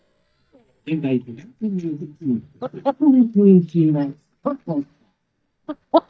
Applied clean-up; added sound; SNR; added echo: neural mask model DeepFilterNet 3.